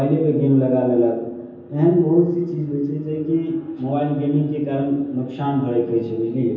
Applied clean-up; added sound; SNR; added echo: none; none; none; reverberation time 0.7 s.